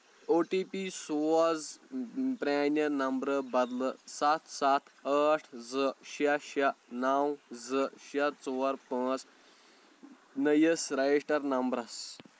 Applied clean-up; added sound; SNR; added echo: neural mask model Resemble Enhance denoiser.